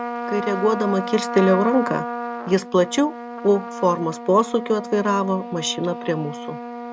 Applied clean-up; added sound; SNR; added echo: none; Trumpet; 8 dB; none.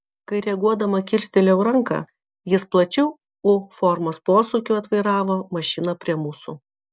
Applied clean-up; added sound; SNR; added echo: none; none; none; none.